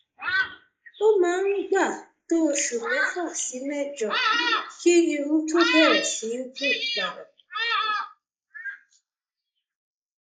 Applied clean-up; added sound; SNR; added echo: neural mask model Resemble Enhance denoiser.